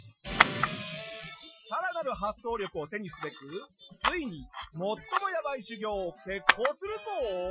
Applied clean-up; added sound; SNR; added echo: classical method Wiener filter.